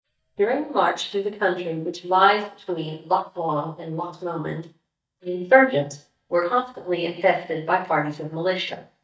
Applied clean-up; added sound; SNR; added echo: neural mask model DeepFilterNet 3.